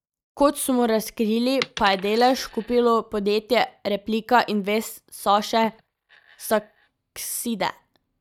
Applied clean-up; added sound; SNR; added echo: neural mask model DeepFilterNet 3.